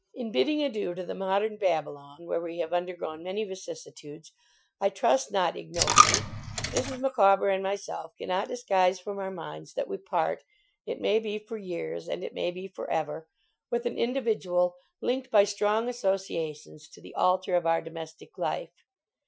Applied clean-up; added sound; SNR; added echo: classical method Wiener filter.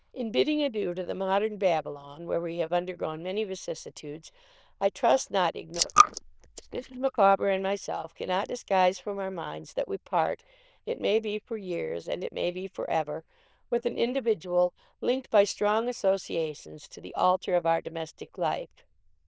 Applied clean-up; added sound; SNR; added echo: neural diffusion model UNIVERSE++.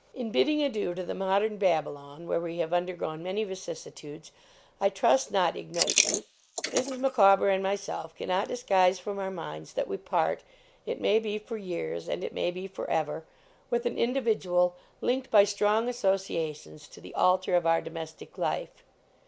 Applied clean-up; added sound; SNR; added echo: neural mask model Resemble Enhance denoiser.